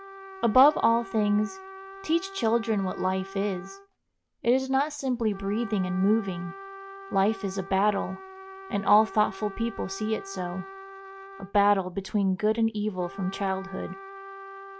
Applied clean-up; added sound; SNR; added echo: none; Trumpet; 16 dB; none.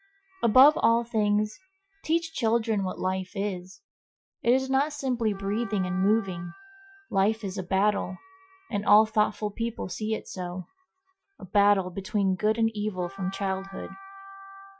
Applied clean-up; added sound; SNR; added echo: classical method Wiener filter.